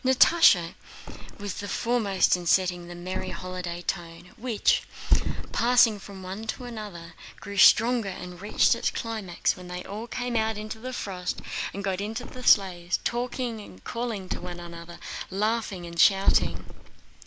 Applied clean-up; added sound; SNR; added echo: none; Thump, thud; 2 dB; none.